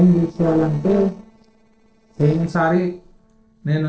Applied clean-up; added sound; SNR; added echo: neural separator model SepFormer DNS4.